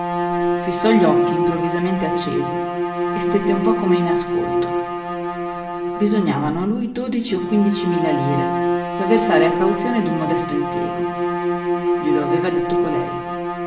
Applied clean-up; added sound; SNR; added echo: none; Bowed string instrument; -1 dB; reverberation time 0.8 s.